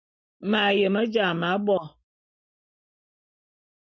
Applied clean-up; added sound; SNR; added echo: none; none; none; none.